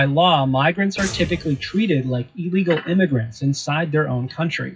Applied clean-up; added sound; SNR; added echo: classical method WPE with log-MMSE.